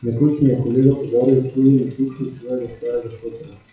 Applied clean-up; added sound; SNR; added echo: classical method WPE with log-MMSE.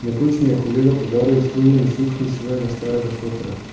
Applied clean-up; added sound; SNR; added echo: none; Engine; 16 dB; reverberation time 1.0 s.